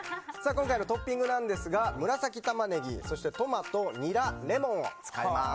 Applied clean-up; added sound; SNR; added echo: none; none; none; none.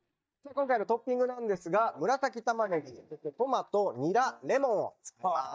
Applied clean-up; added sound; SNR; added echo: neural mask model DeepFilterNet 3.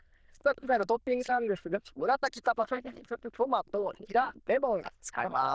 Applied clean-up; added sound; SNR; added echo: neural diffusion model UNIVERSE++.